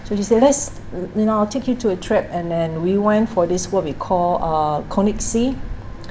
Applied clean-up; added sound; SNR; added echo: none; Wind; 14 dB; none.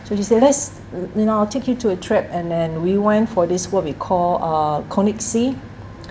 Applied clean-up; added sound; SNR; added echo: none; none; none; none.